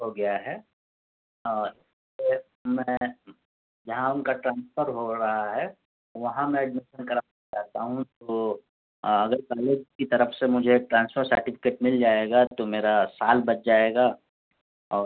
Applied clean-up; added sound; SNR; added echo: none; none; none; none.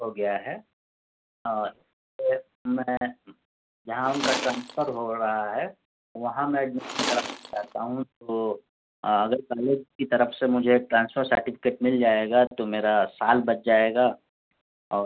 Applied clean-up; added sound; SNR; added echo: none; Tools; 6 dB; none.